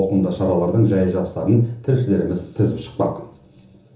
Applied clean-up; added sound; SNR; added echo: none; none; none; reverberation time 1.2 s.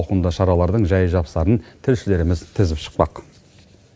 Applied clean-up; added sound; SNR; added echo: none; none; none; none.